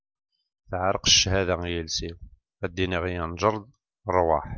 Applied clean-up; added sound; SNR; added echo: none; none; none; none.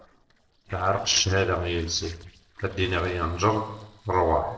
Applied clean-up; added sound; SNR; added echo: neural separator model SepFormer DNS4.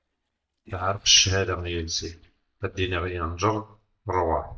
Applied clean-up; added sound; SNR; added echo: neural mask model DeepFilterNet 3.